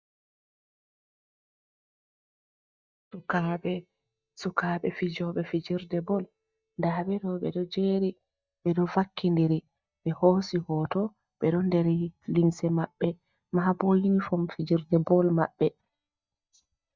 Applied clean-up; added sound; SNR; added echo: neural mask model DeepFilterNet 3.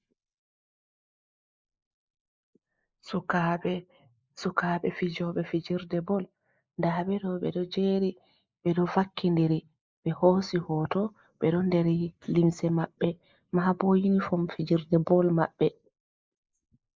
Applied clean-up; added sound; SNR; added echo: neural mask model Resemble Enhance denoiser.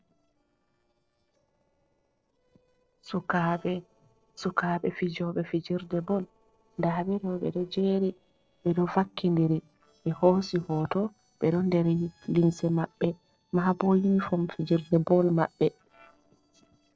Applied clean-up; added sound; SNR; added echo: neural separator model SepFormer DNS4.